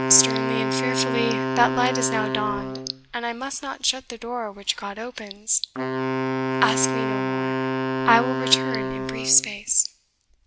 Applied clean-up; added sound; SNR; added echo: none; Wind instrument, woodwind instrument; 2 dB; none.